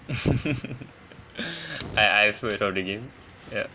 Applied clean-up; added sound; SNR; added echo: none; Fire; 16 dB; none.